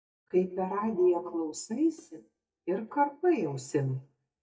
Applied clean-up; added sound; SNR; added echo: neural mask model DeepFilterNet 3.